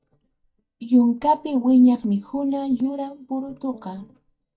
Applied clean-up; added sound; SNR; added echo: neural mask model DeepFilterNet 3.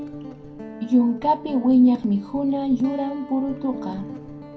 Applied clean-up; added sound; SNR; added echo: none; Guitar; 14 dB; reverberation time 0.2 s.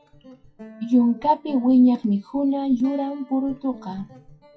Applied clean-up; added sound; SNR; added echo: classical method WPE with log-MMSE.